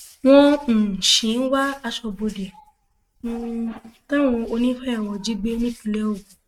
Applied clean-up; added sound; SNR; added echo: neural mask model RNNoise.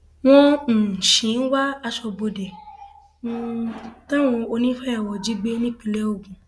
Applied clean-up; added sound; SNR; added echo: none; none; none; none.